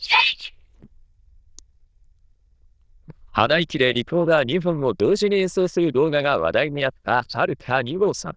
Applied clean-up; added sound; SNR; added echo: neural diffusion model UNIVERSE++.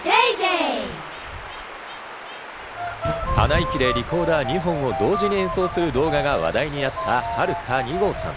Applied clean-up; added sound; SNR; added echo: none; Stream / Chirp, tweet / Wind; 9 dB; none.